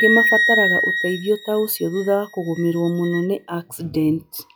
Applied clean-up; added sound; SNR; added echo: classical method log-MMSE.